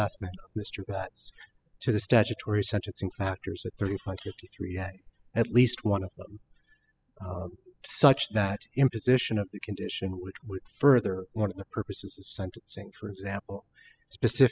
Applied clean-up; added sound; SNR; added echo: classical method spectral subtraction.